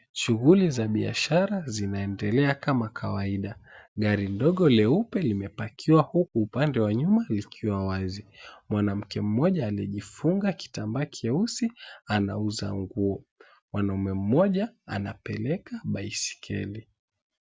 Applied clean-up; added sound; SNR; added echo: none; none; none; none.